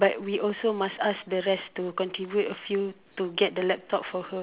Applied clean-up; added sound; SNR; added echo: none; none; none; none.